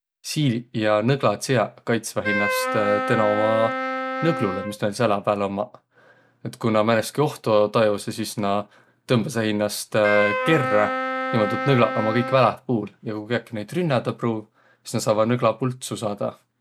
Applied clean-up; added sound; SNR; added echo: none; Wind instrument, woodwind instrument; 4 dB; none.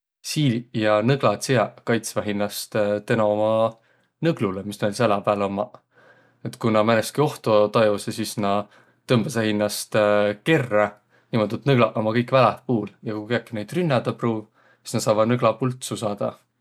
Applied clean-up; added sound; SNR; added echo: none; none; none; none.